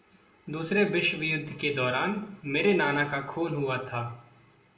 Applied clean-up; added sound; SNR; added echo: none; none; none; reverberation time 0.5 s.